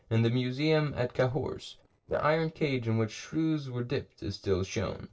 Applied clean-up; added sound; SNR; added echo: neural separator model SepFormer DNS4.